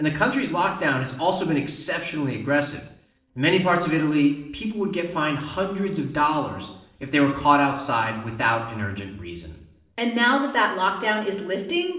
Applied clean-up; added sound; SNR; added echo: neural separator model SepFormer DNS4.